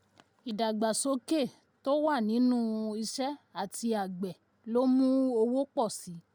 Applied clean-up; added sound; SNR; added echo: none; none; none; none.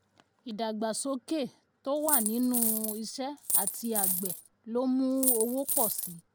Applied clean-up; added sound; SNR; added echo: none; Coin (dropping); -2 dB; none.